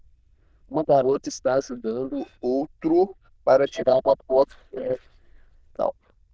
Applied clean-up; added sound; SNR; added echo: neural diffusion model UNIVERSE++.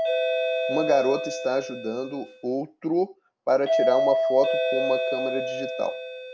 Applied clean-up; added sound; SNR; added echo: none; Doorbell; 0 dB; none.